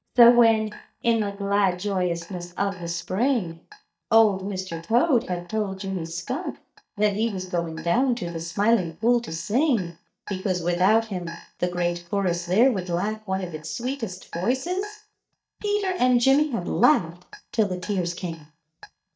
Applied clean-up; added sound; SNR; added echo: neural mask model DeepFilterNet 3.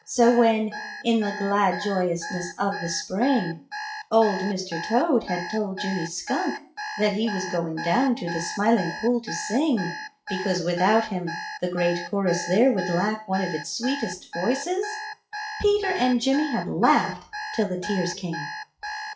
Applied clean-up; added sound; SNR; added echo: classical method WPE with log-MMSE.